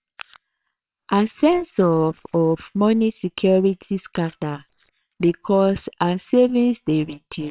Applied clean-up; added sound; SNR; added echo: neural separator model SepFormer WHAMR!.